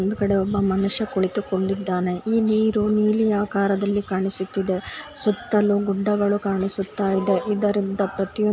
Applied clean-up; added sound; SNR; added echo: none; none; none; none.